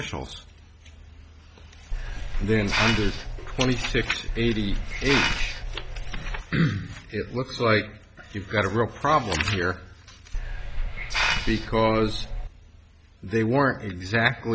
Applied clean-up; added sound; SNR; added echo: none; Hiss; 1 dB; none.